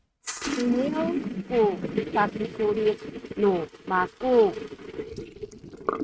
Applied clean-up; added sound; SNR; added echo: neural mask model RNNoise.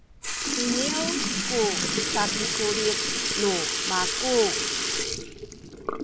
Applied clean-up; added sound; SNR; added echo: none; Sink (filling or washing) / Liquid; -3 dB; none.